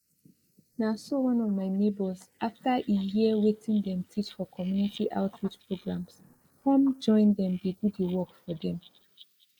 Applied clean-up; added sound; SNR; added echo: neural mask model Resemble Enhance denoiser.